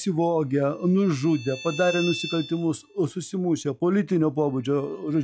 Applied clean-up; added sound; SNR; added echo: classical method log-MMSE.